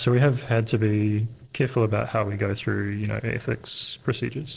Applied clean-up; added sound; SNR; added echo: neural separator model SepFormer DNS4.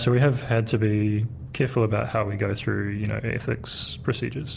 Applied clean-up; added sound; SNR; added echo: none; none; none; none.